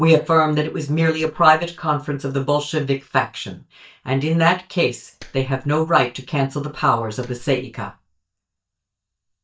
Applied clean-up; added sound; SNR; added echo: neural mask model DeepFilterNet 3.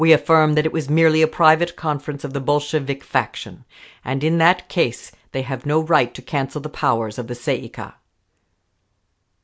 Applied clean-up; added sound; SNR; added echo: none; none; none; none.